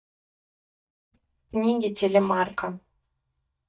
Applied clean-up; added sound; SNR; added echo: neural mask model DeepFilterNet 3.